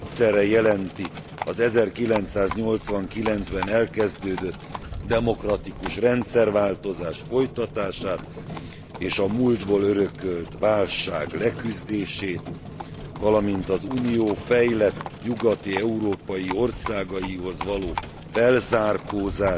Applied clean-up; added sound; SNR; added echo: none; Livestock, farm animals, working animals; 11 dB; none.